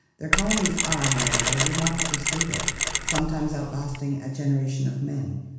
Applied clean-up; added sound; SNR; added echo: none; Mechanisms; -2 dB; reverberation time 1.1 s.